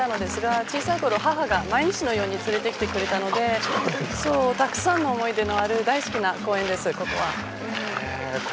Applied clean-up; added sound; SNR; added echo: none; none; none; none.